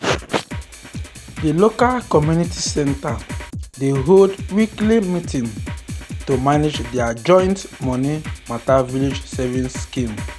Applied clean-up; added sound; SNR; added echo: none; Drum kit; 11 dB; none.